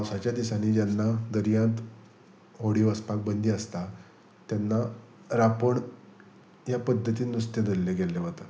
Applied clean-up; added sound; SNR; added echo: none; none; none; none.